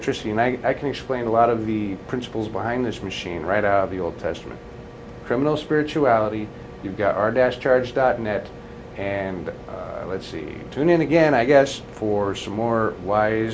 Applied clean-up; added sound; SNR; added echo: none; none; none; none.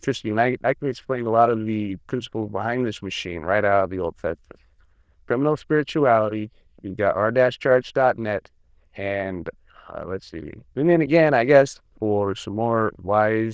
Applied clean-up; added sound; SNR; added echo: neural diffusion model UNIVERSE++.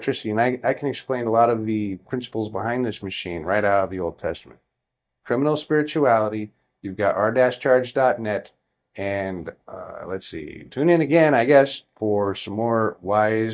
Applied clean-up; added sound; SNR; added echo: neural mask model DeepFilterNet 3.